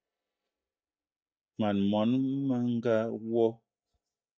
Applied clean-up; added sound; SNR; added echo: neural mask model DeepFilterNet 3.